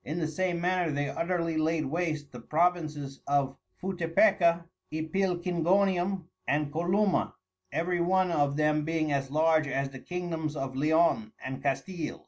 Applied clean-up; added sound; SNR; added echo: none; none; none; none.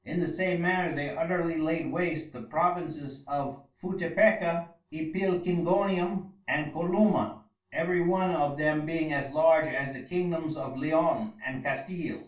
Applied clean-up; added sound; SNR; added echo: none; none; none; reverberation time 0.3 s.